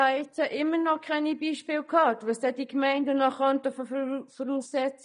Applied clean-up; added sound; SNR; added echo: neural mask model DeepFilterNet 3.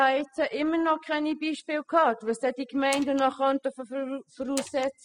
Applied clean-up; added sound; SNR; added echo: classical method spectral subtraction.